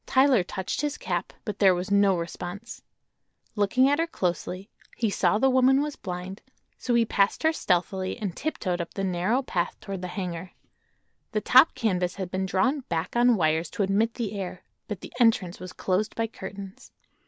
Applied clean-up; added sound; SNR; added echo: none; none; none; none.